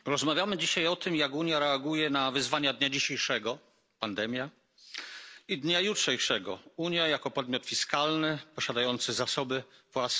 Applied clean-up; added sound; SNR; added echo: none; none; none; none.